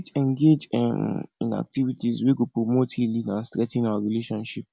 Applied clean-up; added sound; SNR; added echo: none; none; none; none.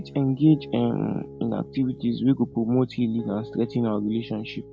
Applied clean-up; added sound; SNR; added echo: none; Piano; 17 dB; none.